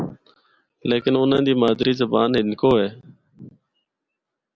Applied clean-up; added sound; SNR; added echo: none; none; none; none.